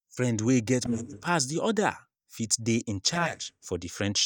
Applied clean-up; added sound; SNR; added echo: neural mask model DeepFilterNet 3.